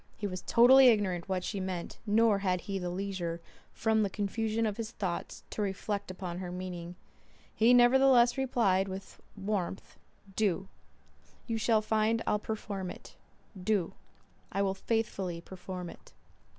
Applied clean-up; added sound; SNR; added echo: none; none; none; none.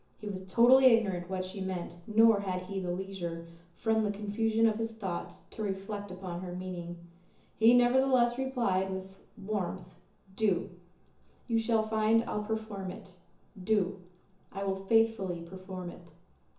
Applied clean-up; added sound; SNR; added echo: none; none; none; reverberation time 0.7 s.